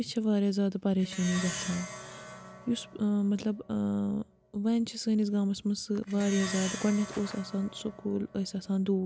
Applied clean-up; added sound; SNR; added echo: none; Plucked string instrument; 13 dB; none.